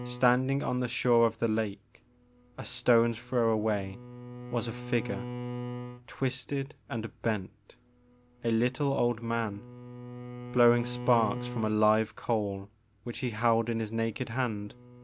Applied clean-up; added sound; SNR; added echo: none; Bowed string instrument; 13 dB; none.